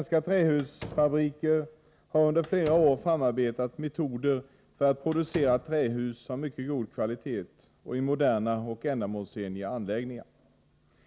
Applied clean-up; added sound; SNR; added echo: none; Slam; 18 dB; none.